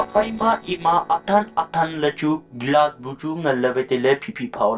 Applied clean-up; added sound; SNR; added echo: neural separator model SepFormer DNS4.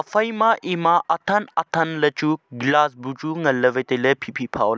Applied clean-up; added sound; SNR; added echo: none; none; none; none.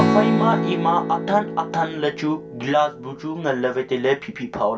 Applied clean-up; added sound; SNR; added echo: none; Strum; 3 dB; reverberation time 0.2 s.